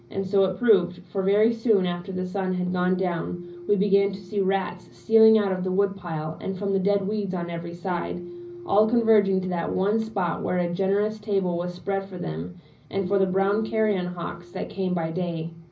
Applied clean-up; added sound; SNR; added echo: none; Keyboard (musical); 19 dB; reverberation time 0.5 s.